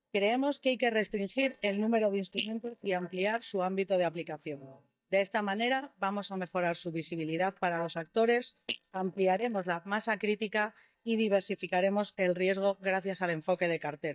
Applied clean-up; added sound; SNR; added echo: neural mask model DeepFilterNet 3.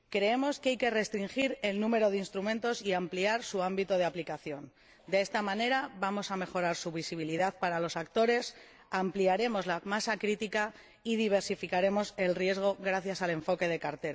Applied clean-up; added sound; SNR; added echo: none; none; none; none.